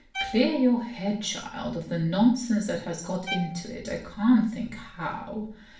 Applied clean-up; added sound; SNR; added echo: none; Bowed string instrument; 15 dB; reverberation time 0.4 s.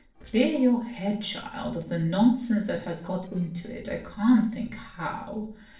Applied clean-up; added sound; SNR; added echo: neural separator model SepFormer DNS4.